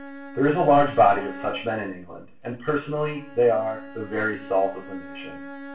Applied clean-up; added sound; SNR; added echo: none; Bowed string instrument; 16 dB; reverberation time 0.4 s.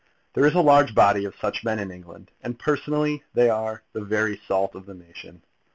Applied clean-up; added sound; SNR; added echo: none; none; none; none.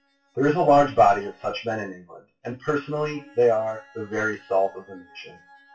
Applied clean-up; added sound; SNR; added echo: classical method WPE with log-MMSE.